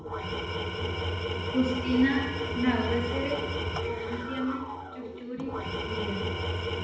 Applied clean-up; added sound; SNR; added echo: none; Tools; 0 dB; reverberation time 0.9 s.